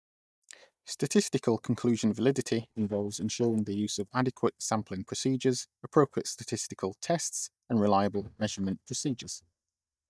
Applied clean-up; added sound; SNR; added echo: neural mask model DeepFilterNet 3.